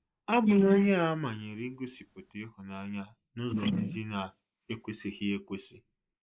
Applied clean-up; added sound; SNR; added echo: neural mask model Resemble Enhance denoiser.